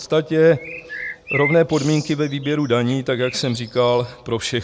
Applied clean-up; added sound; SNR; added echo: none; Bird; 13 dB; none.